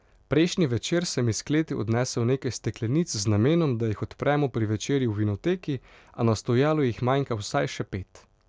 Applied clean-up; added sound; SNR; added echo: none; none; none; none.